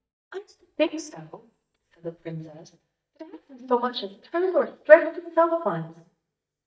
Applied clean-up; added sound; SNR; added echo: neural mask model DeepFilterNet 3.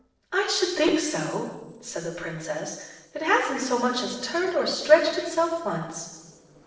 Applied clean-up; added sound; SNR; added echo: neural separator model SepFormer DNS4.